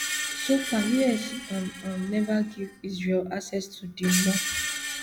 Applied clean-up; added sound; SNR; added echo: none; Screech; 6 dB; none.